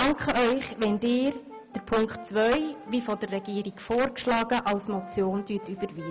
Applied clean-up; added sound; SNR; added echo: none; Brass instrument; 19 dB; none.